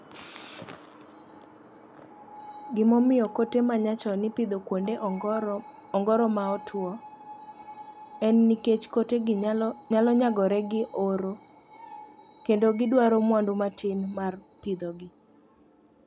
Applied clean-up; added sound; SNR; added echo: none; Screech; 18 dB; none.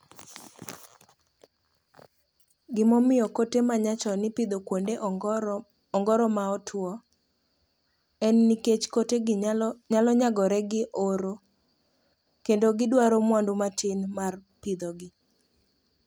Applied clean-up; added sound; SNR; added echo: none; none; none; none.